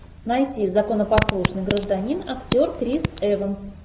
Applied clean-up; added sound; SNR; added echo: none; Fart; 5 dB; none.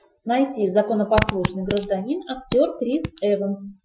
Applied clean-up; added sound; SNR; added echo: classical method Wiener filter.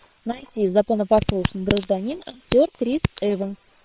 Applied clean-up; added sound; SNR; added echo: neural separator model SepFormer WHAM!.